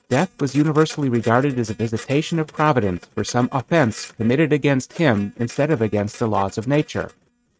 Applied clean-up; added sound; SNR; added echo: neural mask model RNNoise.